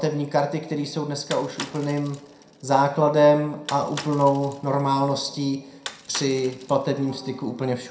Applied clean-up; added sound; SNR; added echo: none; Bicycle; 17 dB; reverberation time 0.4 s.